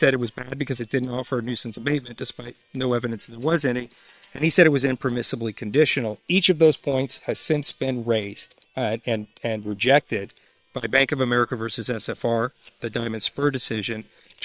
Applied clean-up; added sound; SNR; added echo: neural separator model SepFormer WHAM!.